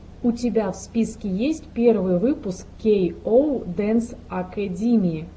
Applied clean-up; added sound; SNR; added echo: none; none; none; none.